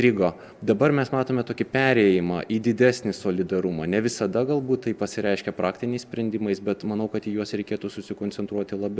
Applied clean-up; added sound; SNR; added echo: none; none; none; none.